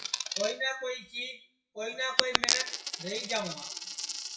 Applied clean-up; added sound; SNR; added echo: classical method WPE with log-MMSE.